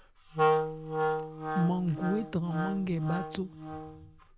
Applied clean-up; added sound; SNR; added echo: none; Wind instrument, woodwind instrument; 0 dB; none.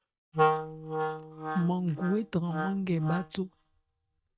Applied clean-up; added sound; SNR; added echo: neural mask model DeepFilterNet 3.